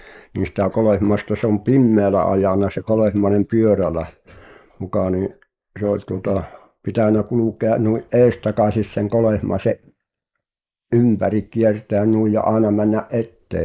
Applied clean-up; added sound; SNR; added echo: neural mask model Resemble Enhance denoiser.